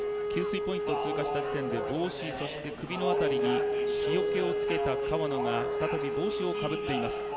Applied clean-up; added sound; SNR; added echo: none; Wind instrument, woodwind instrument; -1 dB; none.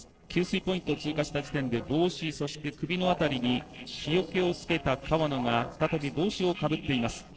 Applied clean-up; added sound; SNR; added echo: neural separator model SepFormer DNS4.